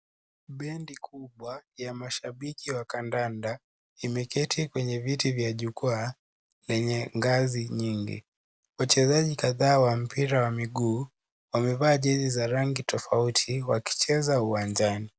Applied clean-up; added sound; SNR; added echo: none; none; none; none.